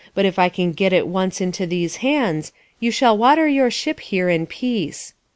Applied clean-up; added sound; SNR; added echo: none; none; none; none.